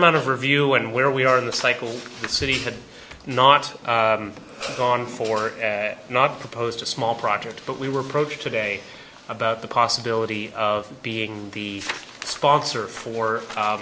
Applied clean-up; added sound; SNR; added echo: none; none; none; none.